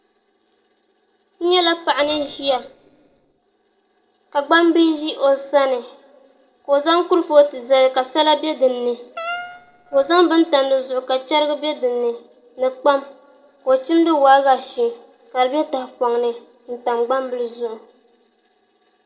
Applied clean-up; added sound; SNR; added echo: neural separator model SepFormer DNS4.